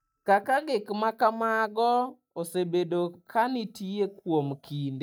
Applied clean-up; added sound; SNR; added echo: neural mask model DeepFilterNet 3.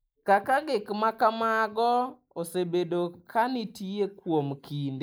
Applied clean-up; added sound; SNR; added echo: neural mask model Resemble Enhance denoiser.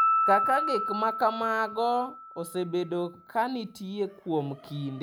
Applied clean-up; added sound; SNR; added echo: none; Piano; 2 dB; none.